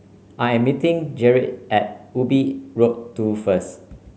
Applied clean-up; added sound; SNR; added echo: none; none; none; none.